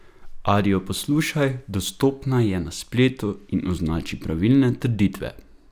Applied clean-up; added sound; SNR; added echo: none; none; none; none.